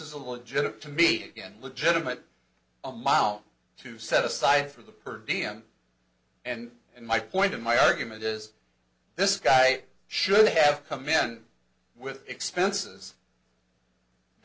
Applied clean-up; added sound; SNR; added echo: none; none; none; none.